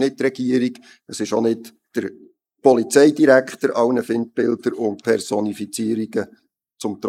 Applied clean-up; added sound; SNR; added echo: neural mask model Resemble Enhance denoiser.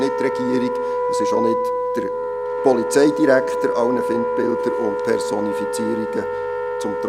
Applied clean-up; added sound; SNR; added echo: none; Wind instrument, woodwind instrument; 0 dB; none.